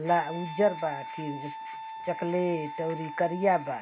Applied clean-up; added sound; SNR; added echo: none; Wind instrument, woodwind instrument; 10 dB; none.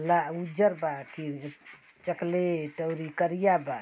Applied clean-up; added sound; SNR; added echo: none; none; none; none.